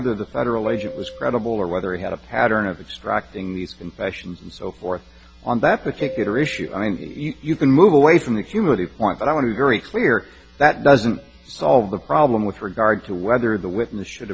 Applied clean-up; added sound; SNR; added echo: none; Marimba, xylophone; 16 dB; none.